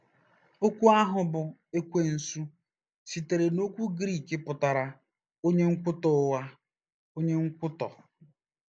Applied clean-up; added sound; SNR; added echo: none; none; none; none.